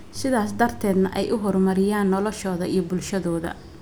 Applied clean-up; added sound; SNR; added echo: none; none; none; none.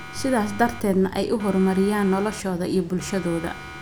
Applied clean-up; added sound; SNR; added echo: none; Siren; 17 dB; none.